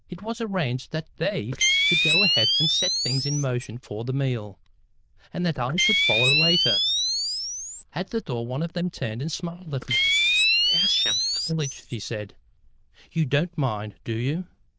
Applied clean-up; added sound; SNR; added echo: neural diffusion model UNIVERSE++.